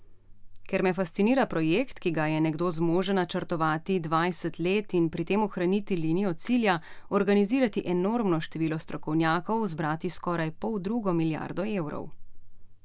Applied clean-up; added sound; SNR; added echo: none; none; none; none.